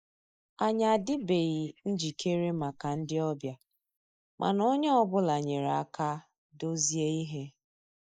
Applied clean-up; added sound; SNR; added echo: neural mask model Resemble Enhance denoiser.